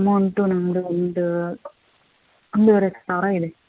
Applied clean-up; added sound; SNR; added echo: none; none; none; none.